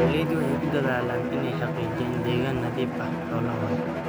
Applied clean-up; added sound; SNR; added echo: none; Bowed string instrument; -2 dB; none.